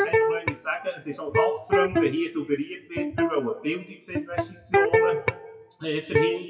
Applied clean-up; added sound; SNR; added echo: classical method WPE with log-MMSE.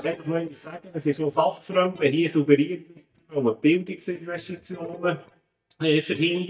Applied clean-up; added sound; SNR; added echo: neural mask model DeepFilterNet 3.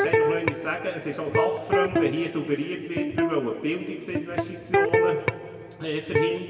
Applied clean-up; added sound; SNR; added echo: none; Electric guitar; -3 dB; reverberation time 2.1 s.